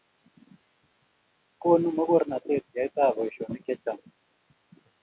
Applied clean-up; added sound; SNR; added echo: none; none; none; none.